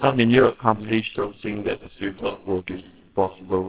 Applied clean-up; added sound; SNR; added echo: neural separator model SepFormer WHAMR!.